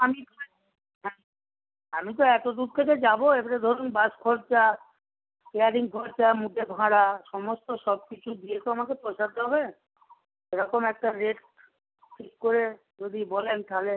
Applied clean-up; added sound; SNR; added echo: none; none; none; none.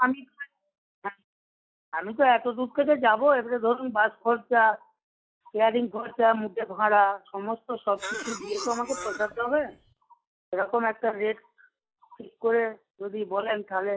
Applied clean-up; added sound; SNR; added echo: classical method log-MMSE.